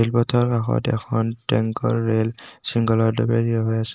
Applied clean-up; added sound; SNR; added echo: neural mask model Resemble Enhance denoiser.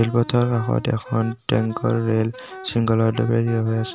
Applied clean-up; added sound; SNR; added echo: none; Wind instrument, woodwind instrument; 18 dB; none.